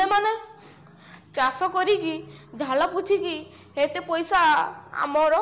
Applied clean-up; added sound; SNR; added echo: none; none; none; none.